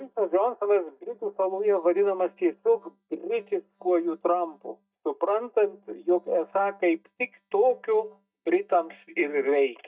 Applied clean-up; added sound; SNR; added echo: neural mask model DeepFilterNet 3.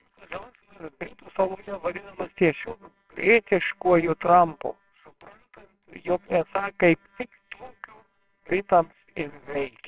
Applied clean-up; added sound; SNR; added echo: neural separator model SepFormer WHAMR!.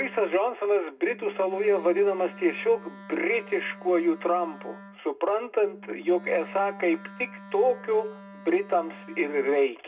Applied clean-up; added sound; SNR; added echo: none; Wind instrument, woodwind instrument; 19 dB; reverberation time 0.2 s.